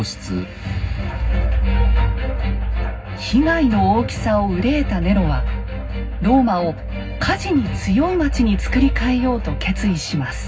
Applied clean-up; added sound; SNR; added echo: none; none; none; reverberation time 0.4 s.